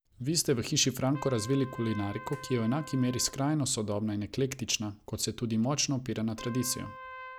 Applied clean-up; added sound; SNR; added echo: none; Trumpet; 18 dB; none.